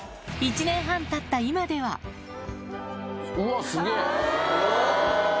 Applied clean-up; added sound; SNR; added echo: none; none; none; none.